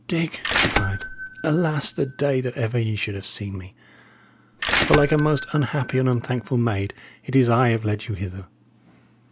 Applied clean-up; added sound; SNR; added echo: none; Bell / Mechanisms; 1 dB; none.